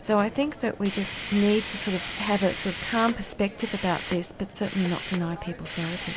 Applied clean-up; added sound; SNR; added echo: none; Hiss; 3 dB; none.